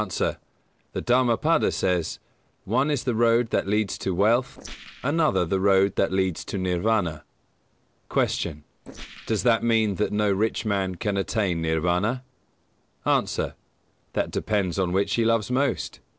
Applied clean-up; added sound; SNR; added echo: neural separator model SepFormer DNS4.